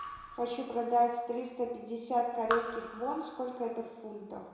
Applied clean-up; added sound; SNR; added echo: none; Raindrop / Drip; 13 dB; reverberation time 1.0 s.